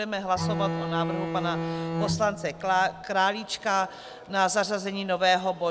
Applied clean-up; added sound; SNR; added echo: none; Bowed string instrument; 4 dB; none.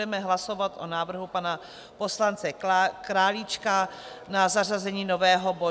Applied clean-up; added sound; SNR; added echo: none; none; none; none.